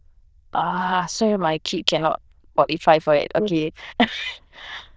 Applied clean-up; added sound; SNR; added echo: neural diffusion model UNIVERSE++.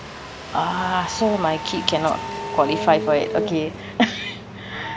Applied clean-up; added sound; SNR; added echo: none; Engine starting + Wind instrument, woodwind instrument; 7 dB; none.